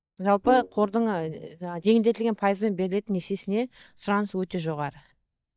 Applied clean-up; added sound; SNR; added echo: neural mask model DeepFilterNet 3.